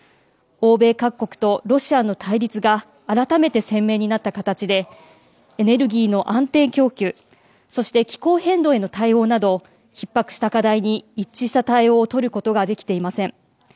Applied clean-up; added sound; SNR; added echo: none; none; none; none.